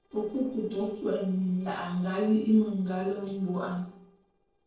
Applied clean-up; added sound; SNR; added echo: neural separator model SepFormer DNS4.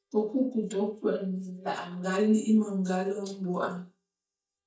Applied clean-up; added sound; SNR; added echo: neural mask model DeepFilterNet 3.